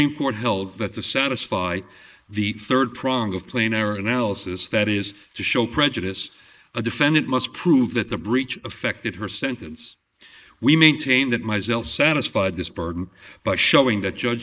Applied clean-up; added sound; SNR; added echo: neural mask model Resemble Enhance denoiser.